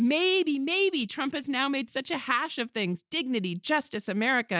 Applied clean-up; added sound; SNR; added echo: none; none; none; none.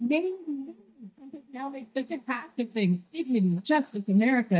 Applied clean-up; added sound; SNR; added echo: neural mask model DeepFilterNet 3.